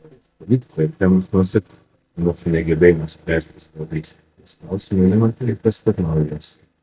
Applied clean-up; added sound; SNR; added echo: neural mask model DeepFilterNet 3.